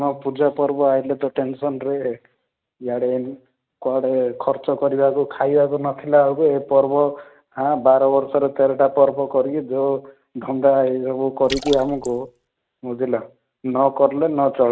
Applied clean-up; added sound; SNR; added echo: neural mask model RNNoise.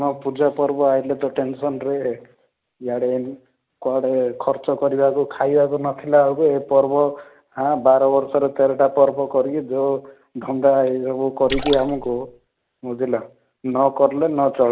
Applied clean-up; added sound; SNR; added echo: none; Splash, splatter; 9 dB; none.